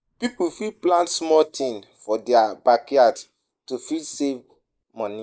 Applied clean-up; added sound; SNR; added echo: neural mask model Resemble Enhance denoiser.